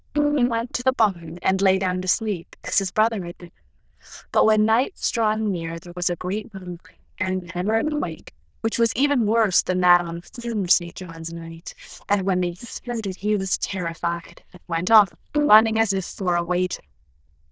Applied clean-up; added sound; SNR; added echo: neural diffusion model UNIVERSE++.